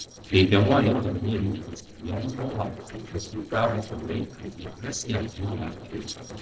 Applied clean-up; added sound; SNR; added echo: neural separator model SepFormer DNS4.